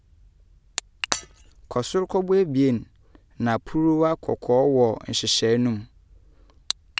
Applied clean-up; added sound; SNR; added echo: none; Shatter; 11 dB; none.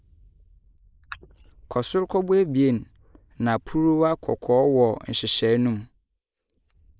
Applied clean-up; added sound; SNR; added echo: neural mask model Resemble Enhance denoiser.